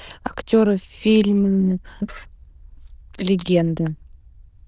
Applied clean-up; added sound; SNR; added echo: neural diffusion model UNIVERSE++.